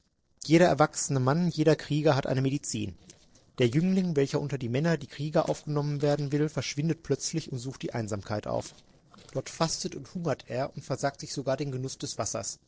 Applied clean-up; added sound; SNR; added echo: neural separator model SepFormer DNS4.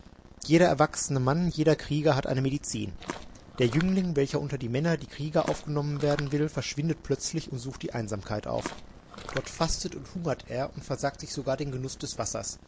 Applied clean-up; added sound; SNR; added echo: none; Walk, footsteps; 12 dB; none.